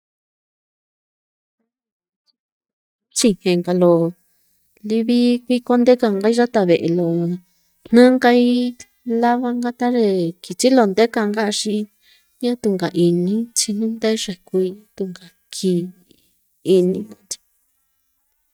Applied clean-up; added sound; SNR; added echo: neural mask model DeepFilterNet 3.